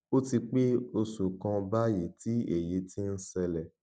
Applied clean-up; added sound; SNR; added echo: none; none; none; none.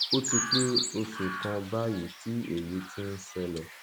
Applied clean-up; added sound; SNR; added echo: none; Chirp, tweet; 2 dB; none.